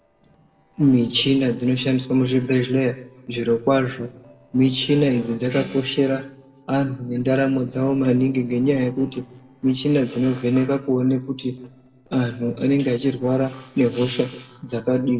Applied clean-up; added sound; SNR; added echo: neural separator model SepFormer DNS4.